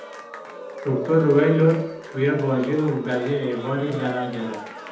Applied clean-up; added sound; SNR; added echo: none; Cheering; 13 dB; reverberation time 1.1 s.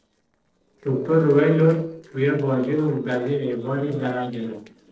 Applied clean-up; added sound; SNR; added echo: neural separator model SepFormer DNS4.